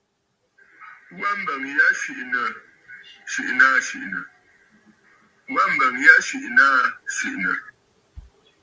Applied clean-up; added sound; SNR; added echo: none; none; none; none.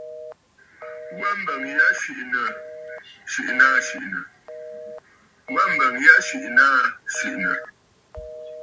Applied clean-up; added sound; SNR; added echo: none; Telephone; 16 dB; none.